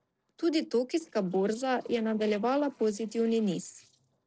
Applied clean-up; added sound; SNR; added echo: neural separator model SepFormer DNS4.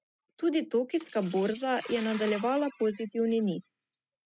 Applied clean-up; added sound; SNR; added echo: classical method spectral subtraction.